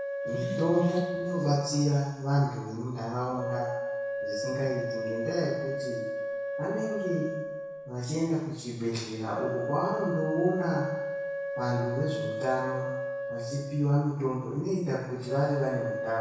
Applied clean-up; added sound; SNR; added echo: none; Wind instrument, woodwind instrument; 4 dB; reverberation time 1.0 s.